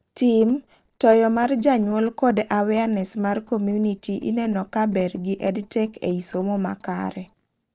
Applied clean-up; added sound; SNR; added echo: neural separator model SepFormer DNS4.